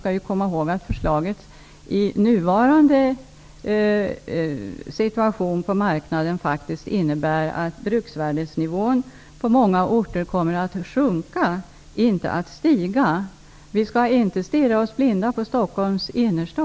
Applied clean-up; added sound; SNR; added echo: none; none; none; none.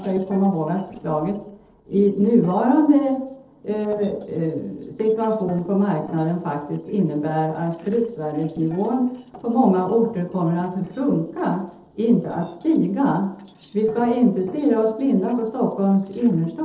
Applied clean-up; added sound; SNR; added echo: neural separator model SepFormer DNS4.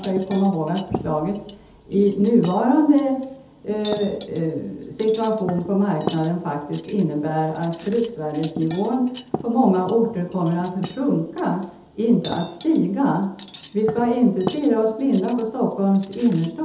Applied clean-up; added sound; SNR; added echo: none; Cutlery, silverware; 12 dB; reverberation time 0.8 s.